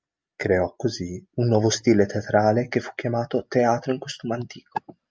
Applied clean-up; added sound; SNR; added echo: none; none; none; none.